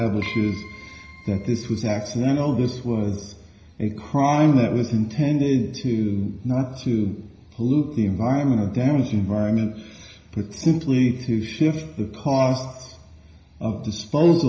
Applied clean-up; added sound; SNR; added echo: none; Keyboard (musical); 18 dB; reverberation time 0.9 s.